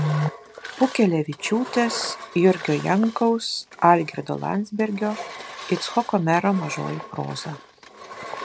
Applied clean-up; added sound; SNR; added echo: none; Engine; 14 dB; none.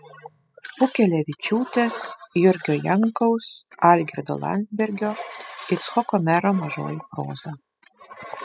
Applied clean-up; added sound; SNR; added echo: classical method spectral subtraction.